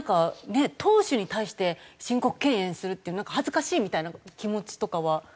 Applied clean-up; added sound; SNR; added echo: none; none; none; none.